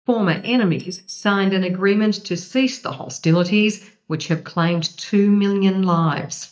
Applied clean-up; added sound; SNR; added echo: neural mask model DeepFilterNet 3.